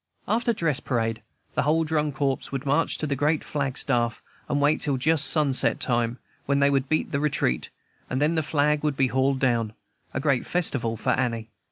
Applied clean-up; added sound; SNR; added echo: none; none; none; none.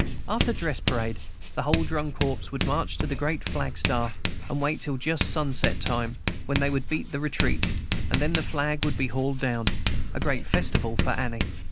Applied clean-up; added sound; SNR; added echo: none; Writing; -2 dB; none.